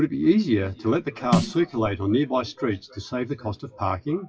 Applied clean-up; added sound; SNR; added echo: classical method WPE with log-MMSE.